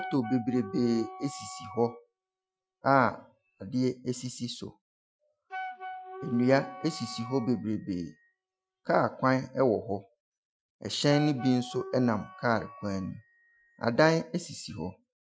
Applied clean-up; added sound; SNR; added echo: classical method Wiener filter.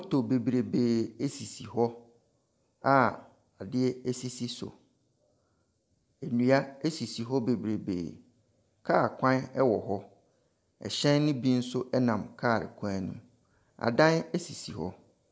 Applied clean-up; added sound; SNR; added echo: none; none; none; none.